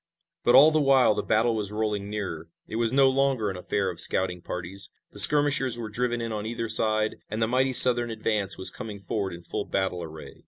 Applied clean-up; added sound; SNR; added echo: none; none; none; none.